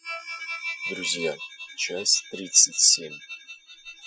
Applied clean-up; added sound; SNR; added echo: classical method Wiener filter.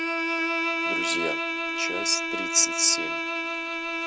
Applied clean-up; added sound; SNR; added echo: none; Bowed string instrument; -2 dB; none.